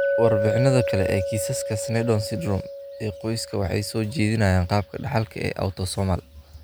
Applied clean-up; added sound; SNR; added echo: none; Chink, clink; 5 dB; none.